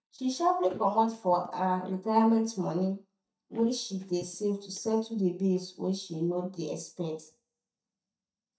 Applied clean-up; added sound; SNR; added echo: neural mask model DeepFilterNet 3.